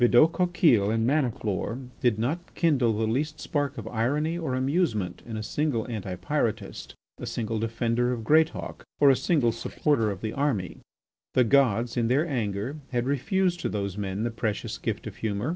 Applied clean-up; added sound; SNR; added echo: neural separator model SepFormer DNS4.